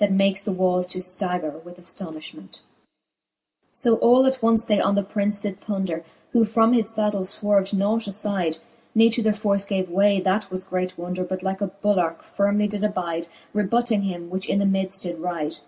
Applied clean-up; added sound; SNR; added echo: none; none; none; none.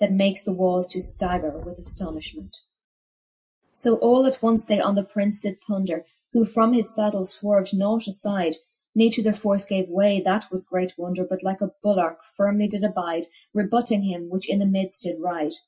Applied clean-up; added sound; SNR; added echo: classical method Wiener filter.